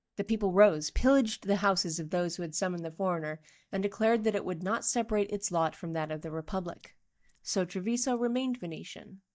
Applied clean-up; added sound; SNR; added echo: neural mask model DeepFilterNet 3.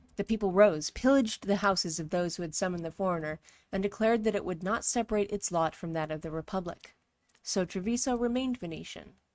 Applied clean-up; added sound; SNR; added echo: neural mask model RNNoise.